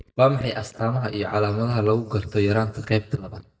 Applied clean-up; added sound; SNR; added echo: neural mask model DeepFilterNet 3.